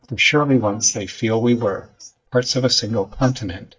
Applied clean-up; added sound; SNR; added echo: neural mask model DeepFilterNet 3.